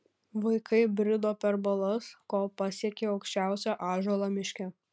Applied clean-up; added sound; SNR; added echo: none; none; none; none.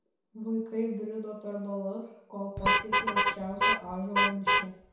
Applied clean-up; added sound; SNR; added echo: none; Vehicle horn, car horn, honking; -5 dB; reverberation time 0.7 s.